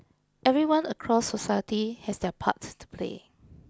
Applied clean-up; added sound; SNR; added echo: none; none; none; none.